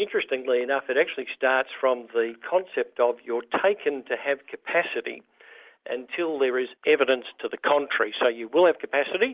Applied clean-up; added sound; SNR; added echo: none; none; none; none.